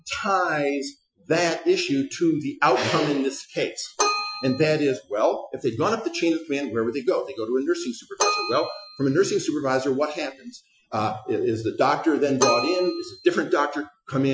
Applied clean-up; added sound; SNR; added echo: classical method Wiener filter.